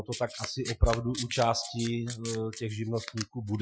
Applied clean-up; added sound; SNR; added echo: classical method Wiener filter.